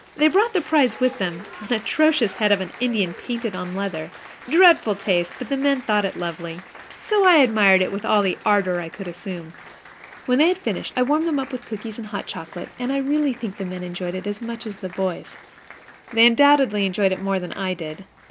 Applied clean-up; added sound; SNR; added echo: none; Applause; 20 dB; none.